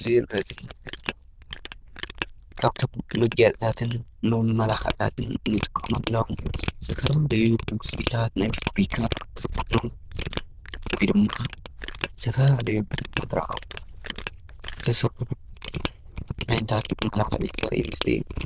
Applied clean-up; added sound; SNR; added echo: neural diffusion model UNIVERSE++.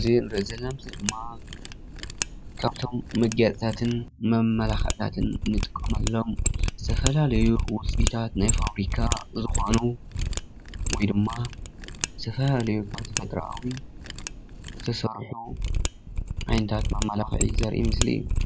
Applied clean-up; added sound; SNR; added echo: none; Mechanisms; 1 dB; none.